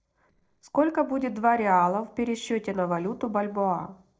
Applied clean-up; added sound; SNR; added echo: neural separator model SepFormer DNS4.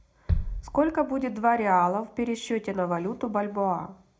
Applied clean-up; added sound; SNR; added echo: none; Bass drum; 9 dB; reverberation time 0.2 s.